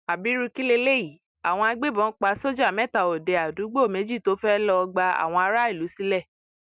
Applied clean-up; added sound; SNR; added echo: none; none; none; none.